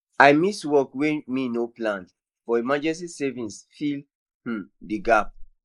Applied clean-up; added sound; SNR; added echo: neural mask model Resemble Enhance denoiser.